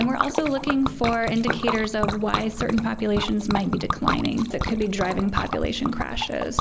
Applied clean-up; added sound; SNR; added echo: none; Liquid; 4 dB; none.